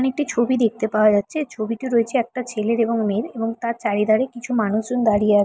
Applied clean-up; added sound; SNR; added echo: none; none; none; none.